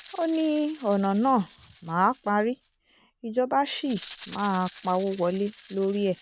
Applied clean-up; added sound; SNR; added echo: none; Rattle (instrument); 11 dB; none.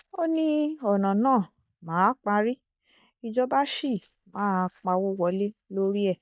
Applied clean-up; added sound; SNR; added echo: neural mask model DeepFilterNet 3.